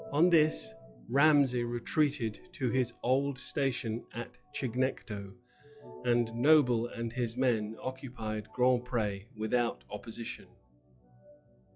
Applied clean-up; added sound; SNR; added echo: classical method log-MMSE.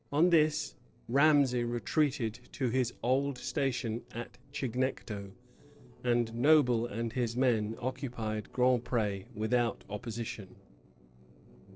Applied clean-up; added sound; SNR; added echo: neural separator model SepFormer DNS4.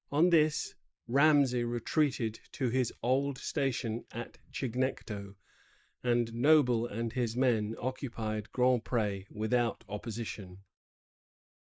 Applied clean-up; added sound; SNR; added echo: neural mask model Resemble Enhance denoiser.